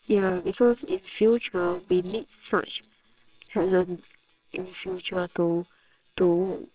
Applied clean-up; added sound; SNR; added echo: neural separator model SepFormer WHAMR!.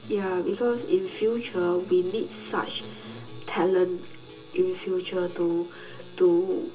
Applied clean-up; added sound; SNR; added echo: none; Acoustic guitar; 20 dB; reverberation time 0.2 s.